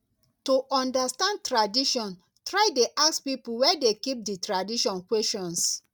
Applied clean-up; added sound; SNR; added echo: none; none; none; none.